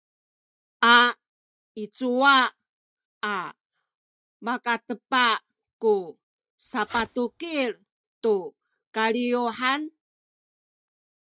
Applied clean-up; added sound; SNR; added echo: neural mask model DeepFilterNet 3.